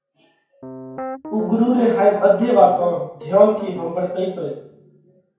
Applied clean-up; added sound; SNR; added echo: none; Piano; 13 dB; reverberation time 0.5 s.